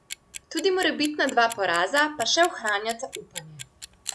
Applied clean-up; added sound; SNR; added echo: none; Clock; 14 dB; none.